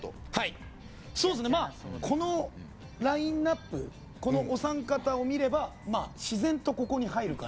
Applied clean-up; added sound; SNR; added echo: none; Bird vocalization, bird call, bird song; 18 dB; none.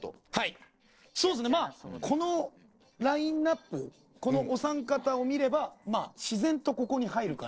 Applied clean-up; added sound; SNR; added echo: neural separator model SepFormer DNS4.